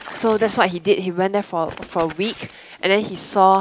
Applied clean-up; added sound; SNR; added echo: none; Crumpling, crinkling / Tearing; 17 dB; none.